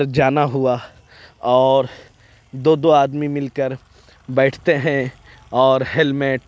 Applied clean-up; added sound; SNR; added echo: none; none; none; none.